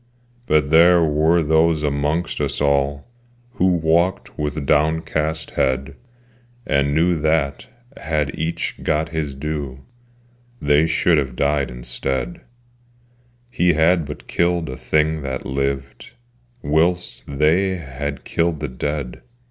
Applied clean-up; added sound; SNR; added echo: none; none; none; none.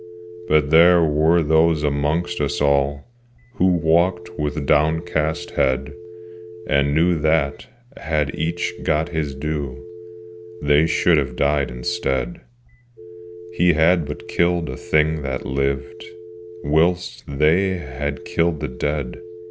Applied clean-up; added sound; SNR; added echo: none; Telephone; 16 dB; none.